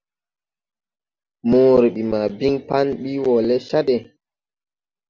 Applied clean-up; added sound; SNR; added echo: none; none; none; none.